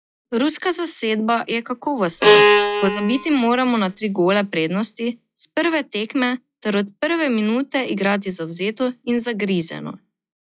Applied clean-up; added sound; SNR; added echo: classical method log-MMSE.